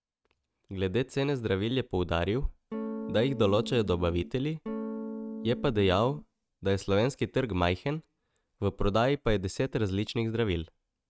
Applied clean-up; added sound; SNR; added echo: neural mask model RNNoise.